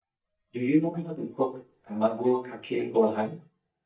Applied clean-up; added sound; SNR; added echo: neural mask model DeepFilterNet 3.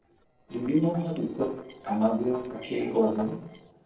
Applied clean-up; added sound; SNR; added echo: neural separator model SepFormer DNS4.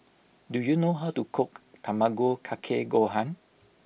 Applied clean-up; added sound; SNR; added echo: none; none; none; none.